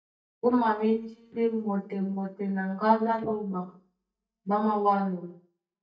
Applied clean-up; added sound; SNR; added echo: neural mask model DeepFilterNet 3.